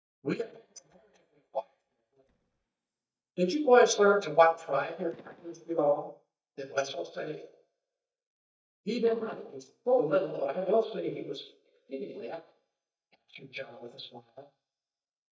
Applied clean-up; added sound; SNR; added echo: neural mask model DeepFilterNet 3.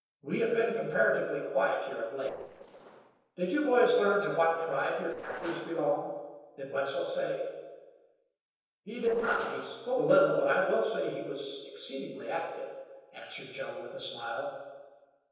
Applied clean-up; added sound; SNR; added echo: neural separator model SepFormer DNS4.